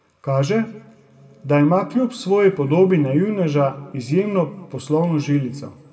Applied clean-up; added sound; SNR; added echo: none; none; none; reverberation time 1.7 s.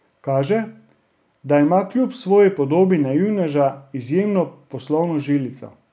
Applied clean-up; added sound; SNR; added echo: none; none; none; none.